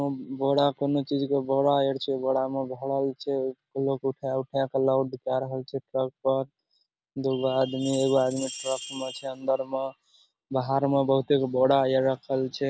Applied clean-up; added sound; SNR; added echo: none; Tambourine; 16 dB; none.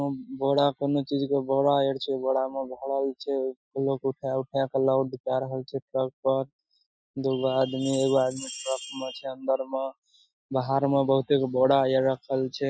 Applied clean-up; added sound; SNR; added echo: classical method Wiener filter.